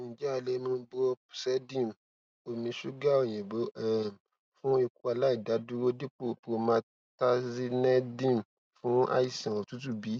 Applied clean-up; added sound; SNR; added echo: none; none; none; none.